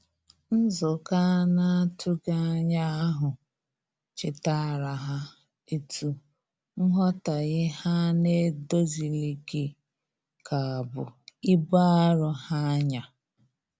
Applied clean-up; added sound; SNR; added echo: none; none; none; none.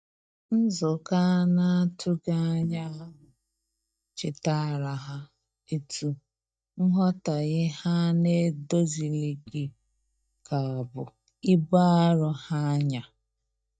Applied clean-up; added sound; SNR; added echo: neural mask model DeepFilterNet 3.